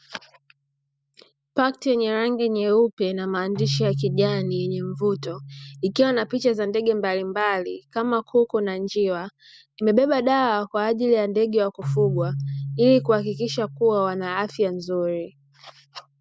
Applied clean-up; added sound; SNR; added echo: none; Keyboard (musical); 11 dB; none.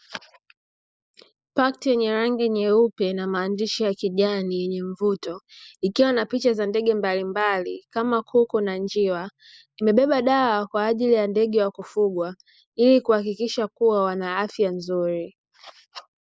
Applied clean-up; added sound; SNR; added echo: neural mask model Resemble Enhance denoiser.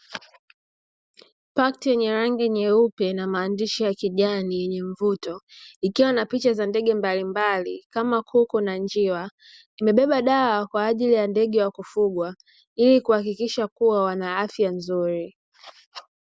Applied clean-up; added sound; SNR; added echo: none; none; none; none.